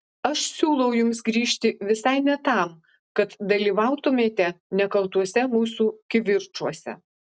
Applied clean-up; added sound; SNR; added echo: none; none; none; none.